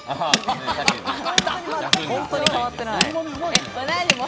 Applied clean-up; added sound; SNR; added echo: none; Tools; 1 dB; none.